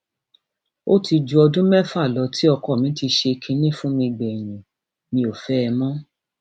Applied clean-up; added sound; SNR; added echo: none; none; none; none.